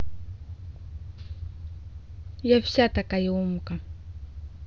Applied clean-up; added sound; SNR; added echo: none; none; none; none.